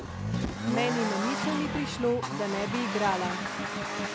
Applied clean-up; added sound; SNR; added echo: none; Accelerating, revving, vroom; 0 dB; none.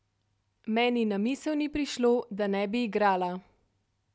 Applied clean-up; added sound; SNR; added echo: none; none; none; none.